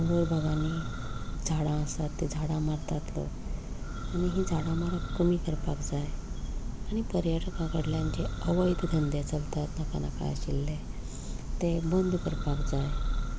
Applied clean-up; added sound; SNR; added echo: none; Church bell; 2 dB; none.